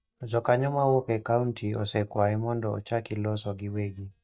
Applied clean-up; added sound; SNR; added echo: neural mask model DeepFilterNet 3.